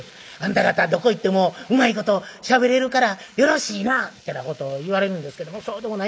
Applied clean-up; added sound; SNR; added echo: neural mask model Resemble Enhance denoiser.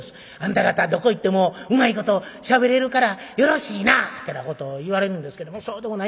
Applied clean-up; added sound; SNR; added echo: none; none; none; none.